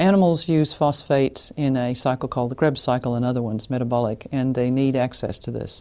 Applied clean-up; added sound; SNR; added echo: none; none; none; none.